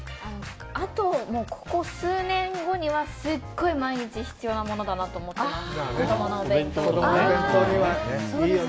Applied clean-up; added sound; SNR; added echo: none; none; none; none.